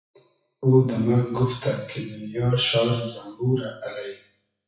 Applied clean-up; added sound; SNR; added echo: classical method WPE with log-MMSE.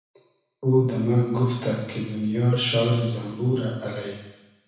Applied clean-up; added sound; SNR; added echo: none; Cowbell; 16 dB; reverberation time 1.1 s.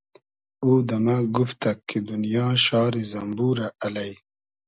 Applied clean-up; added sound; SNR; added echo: none; none; none; none.